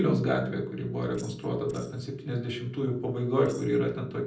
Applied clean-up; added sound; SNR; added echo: neural separator model SepFormer DNS4.